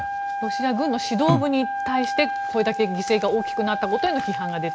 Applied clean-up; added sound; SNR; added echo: none; Wind instrument, woodwind instrument; 4 dB; none.